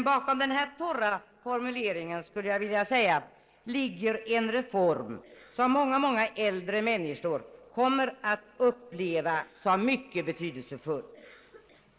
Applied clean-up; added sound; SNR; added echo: neural separator model SepFormer DNS4.